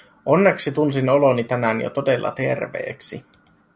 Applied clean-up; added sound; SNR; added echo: none; none; none; none.